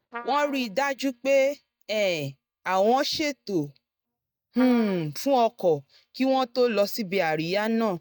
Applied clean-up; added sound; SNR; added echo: neural mask model DeepFilterNet 3.